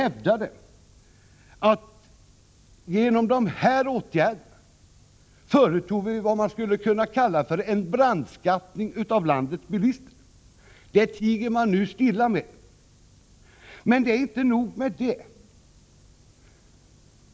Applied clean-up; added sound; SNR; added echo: none; none; none; none.